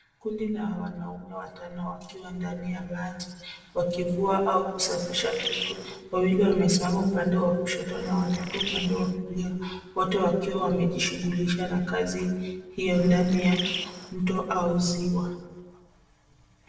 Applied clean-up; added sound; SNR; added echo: neural separator model SepFormer DNS4.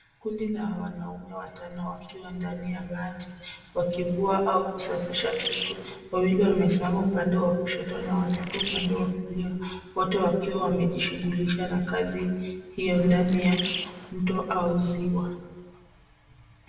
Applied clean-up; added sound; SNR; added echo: none; Bird; 8 dB; reverberation time 1.2 s.